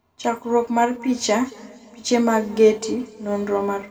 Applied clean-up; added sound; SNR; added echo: none; none; none; reverberation time 1.5 s.